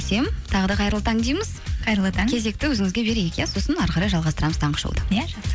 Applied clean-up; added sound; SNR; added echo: none; none; none; none.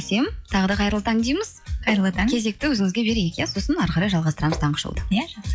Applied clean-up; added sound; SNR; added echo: classical method log-MMSE.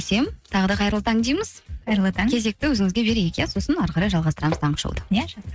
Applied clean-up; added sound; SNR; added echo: neural mask model RNNoise.